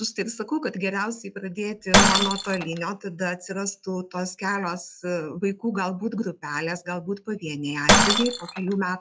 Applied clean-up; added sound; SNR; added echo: classical method log-MMSE.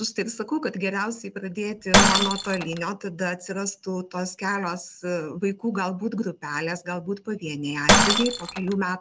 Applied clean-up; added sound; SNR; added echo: none; Shatter; -1 dB; none.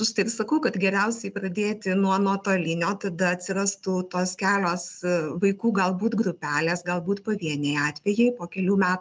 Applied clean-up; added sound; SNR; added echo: none; none; none; none.